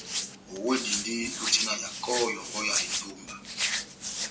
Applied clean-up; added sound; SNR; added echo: none; Hands; 1 dB; reverberation time 0.2 s.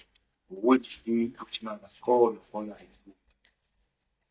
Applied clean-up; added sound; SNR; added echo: neural mask model DeepFilterNet 3.